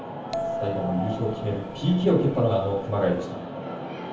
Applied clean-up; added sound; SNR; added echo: none; Bell; 10 dB; reverberation time 0.7 s.